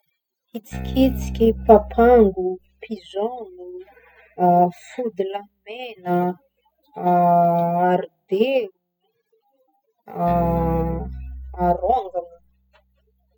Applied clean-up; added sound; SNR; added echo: classical method spectral subtraction.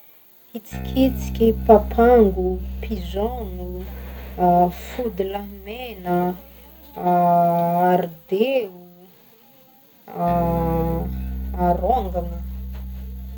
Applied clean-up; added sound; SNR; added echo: none; Bass guitar; 10 dB; none.